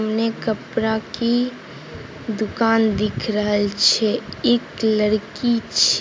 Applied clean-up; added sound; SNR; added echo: none; none; none; none.